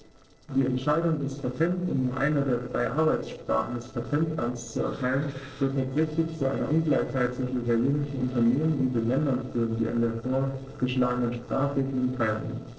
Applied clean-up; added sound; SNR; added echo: neural separator model SepFormer DNS4.